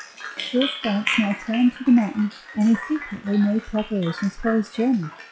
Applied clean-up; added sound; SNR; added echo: classical method log-MMSE.